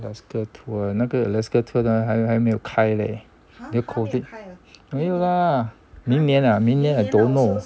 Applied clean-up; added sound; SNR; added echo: none; none; none; none.